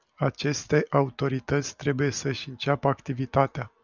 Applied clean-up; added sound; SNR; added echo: none; none; none; none.